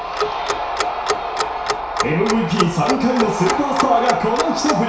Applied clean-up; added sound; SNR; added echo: none; Clock; 6 dB; reverberation time 0.6 s.